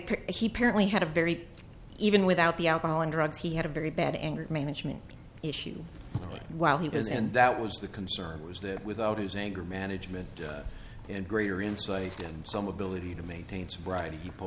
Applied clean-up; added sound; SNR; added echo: none; none; none; none.